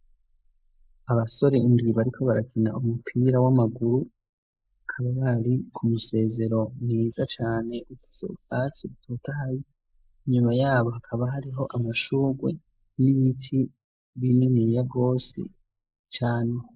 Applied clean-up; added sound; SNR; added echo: neural mask model Resemble Enhance denoiser.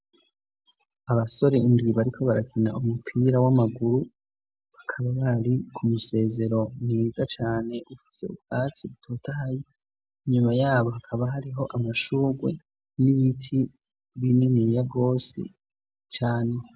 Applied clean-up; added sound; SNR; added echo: none; none; none; none.